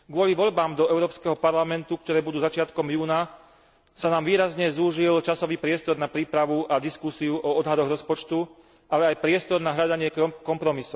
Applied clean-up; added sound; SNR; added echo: none; none; none; none.